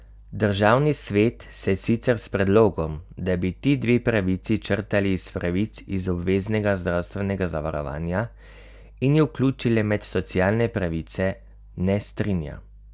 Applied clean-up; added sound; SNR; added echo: none; none; none; none.